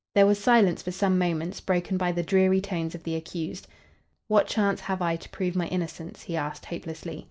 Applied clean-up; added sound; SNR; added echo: none; none; none; none.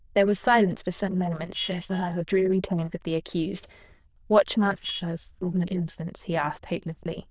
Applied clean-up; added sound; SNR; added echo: neural diffusion model UNIVERSE++.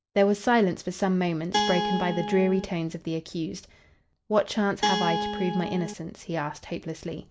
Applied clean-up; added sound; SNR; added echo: none; Guitar; 1 dB; none.